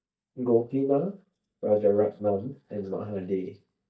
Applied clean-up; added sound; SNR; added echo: neural mask model DeepFilterNet 3.